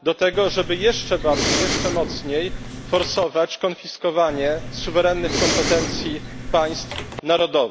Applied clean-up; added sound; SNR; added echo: none; Respiratory sounds; 4 dB; none.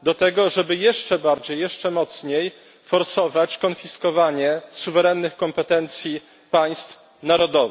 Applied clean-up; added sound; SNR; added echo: none; none; none; none.